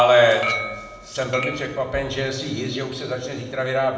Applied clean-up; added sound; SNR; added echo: none; Chink, clink; 9 dB; reverberation time 0.9 s.